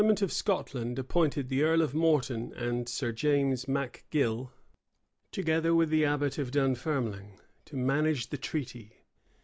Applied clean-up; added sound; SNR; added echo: none; none; none; none.